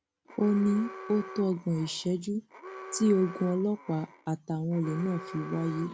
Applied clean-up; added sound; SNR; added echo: none; Alarm; 15 dB; none.